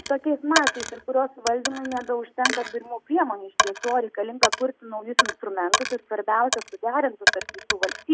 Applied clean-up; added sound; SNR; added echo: none; Coin (dropping); 2 dB; none.